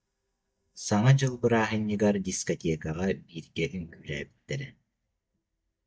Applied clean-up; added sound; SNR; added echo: neural mask model DeepFilterNet 3.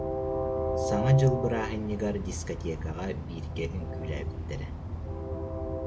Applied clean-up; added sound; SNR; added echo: none; Train; 1 dB; none.